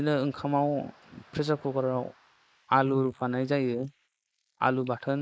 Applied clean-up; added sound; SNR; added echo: neural mask model Resemble Enhance denoiser.